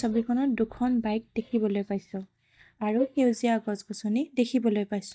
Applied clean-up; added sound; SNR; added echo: neural mask model DeepFilterNet 3.